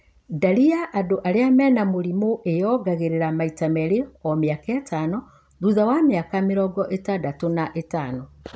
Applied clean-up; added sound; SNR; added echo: none; none; none; none.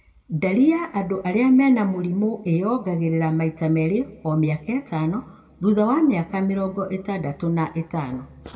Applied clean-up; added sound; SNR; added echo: none; none; none; reverberation time 1.2 s.